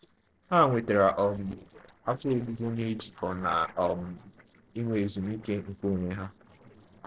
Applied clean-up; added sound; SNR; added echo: neural separator model SepFormer DNS4.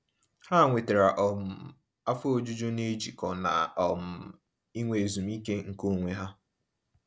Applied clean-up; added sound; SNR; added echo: none; none; none; none.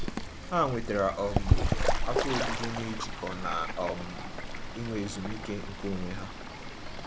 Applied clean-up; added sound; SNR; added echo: none; Bird / Fowl; -3 dB; none.